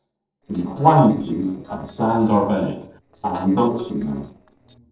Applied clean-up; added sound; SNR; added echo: neural separator model SepFormer DNS4.